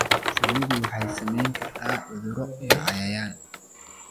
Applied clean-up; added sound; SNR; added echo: none; Typing; -2 dB; none.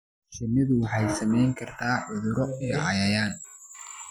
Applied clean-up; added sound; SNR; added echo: none; none; none; none.